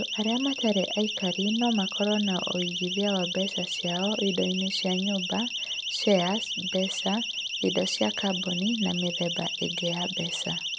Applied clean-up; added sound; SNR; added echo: none; Siren; 3 dB; none.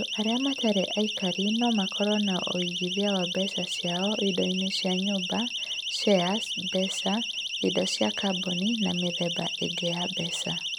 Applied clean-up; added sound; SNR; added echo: neural mask model RNNoise.